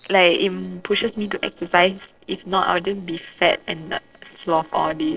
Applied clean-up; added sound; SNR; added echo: neural separator model SepFormer DNS4.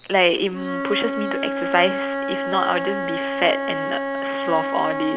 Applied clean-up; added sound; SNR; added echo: none; Wind instrument, woodwind instrument; 3 dB; none.